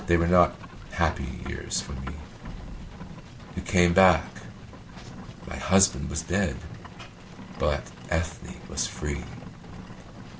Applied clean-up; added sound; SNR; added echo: none; Livestock, farm animals, working animals; 14 dB; none.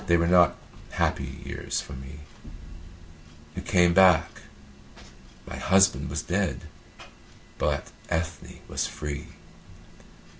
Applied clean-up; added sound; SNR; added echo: none; none; none; none.